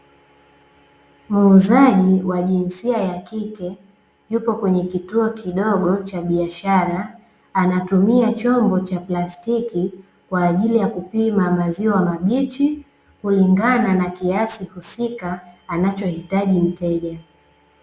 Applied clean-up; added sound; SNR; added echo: none; none; none; none.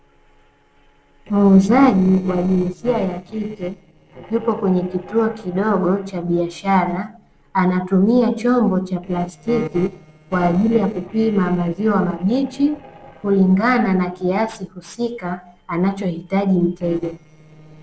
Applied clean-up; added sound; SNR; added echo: neural separator model SepFormer DNS4.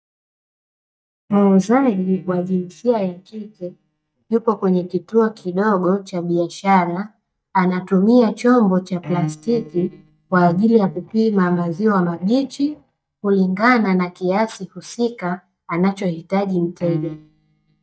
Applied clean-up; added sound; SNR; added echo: neural mask model DeepFilterNet 3.